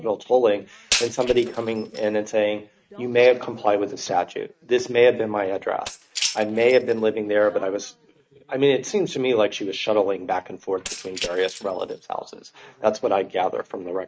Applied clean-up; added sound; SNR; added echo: neural mask model RNNoise.